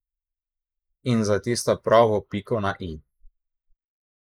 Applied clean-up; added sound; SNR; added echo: neural mask model Resemble Enhance denoiser.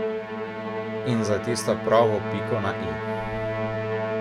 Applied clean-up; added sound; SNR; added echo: none; Musical instrument; 1 dB; none.